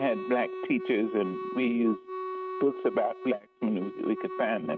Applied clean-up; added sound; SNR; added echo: neural mask model RNNoise.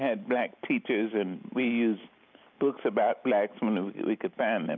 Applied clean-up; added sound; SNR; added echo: none; none; none; none.